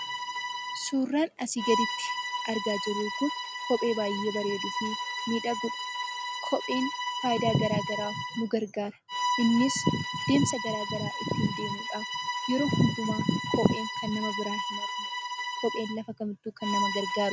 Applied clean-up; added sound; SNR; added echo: none; Bowed string instrument; 4 dB; none.